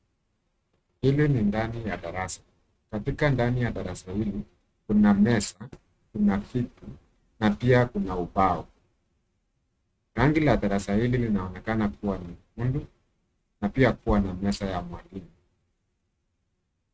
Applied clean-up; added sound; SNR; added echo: neural mask model RNNoise.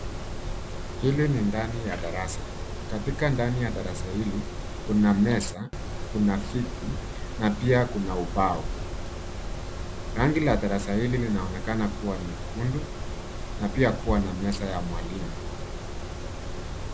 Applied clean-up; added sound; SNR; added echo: none; Mechanisms; 4 dB; none.